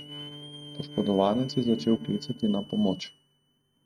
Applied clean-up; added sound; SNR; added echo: neural mask model RNNoise.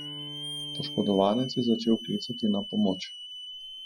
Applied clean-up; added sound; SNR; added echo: classical method Wiener filter.